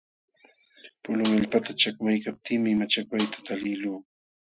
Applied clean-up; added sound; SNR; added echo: classical method Wiener filter.